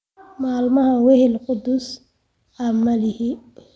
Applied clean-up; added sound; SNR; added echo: none; none; none; none.